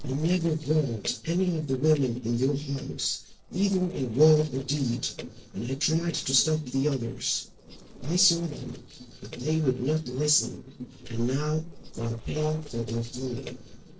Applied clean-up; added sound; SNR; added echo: neural separator model SepFormer DNS4.